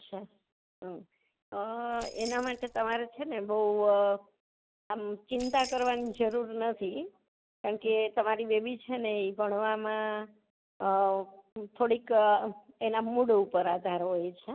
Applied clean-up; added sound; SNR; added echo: none; Keys jangling; 17 dB; none.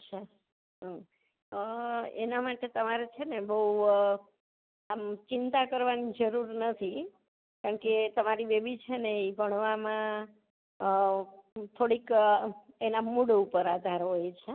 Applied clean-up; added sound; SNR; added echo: none; none; none; none.